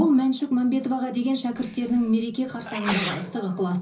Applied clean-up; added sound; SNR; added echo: none; Sneeze; 10 dB; reverberation time 0.5 s.